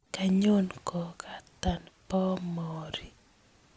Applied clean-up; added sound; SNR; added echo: none; none; none; none.